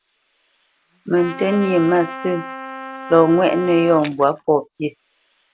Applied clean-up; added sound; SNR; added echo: none; Trumpet + Splash, splatter; 14 dB; none.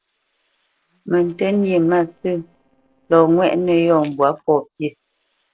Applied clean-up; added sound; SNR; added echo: neural separator model SepFormer DNS4.